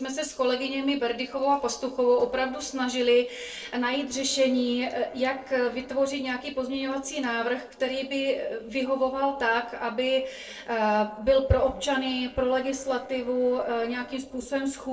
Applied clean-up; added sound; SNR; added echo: neural separator model SepFormer DNS4.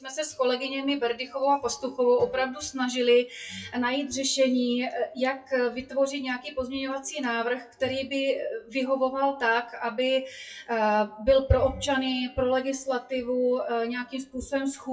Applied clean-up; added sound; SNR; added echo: classical method WPE with log-MMSE.